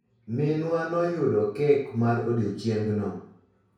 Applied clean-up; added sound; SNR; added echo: none; none; none; reverberation time 0.6 s.